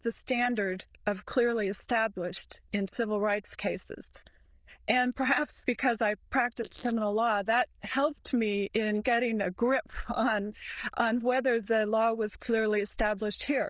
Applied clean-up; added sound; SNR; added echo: neural diffusion model UNIVERSE++.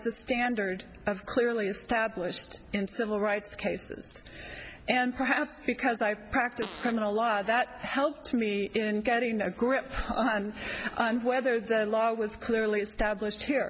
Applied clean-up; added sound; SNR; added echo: none; Fart; 15 dB; none.